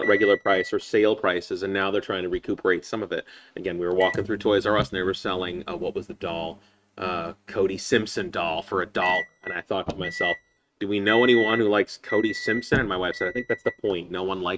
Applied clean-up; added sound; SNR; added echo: neural mask model RNNoise.